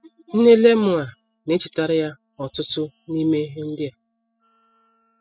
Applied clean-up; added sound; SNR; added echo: classical method spectral subtraction.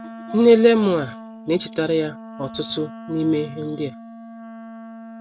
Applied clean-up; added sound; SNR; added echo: none; Wind instrument, woodwind instrument; 16 dB; none.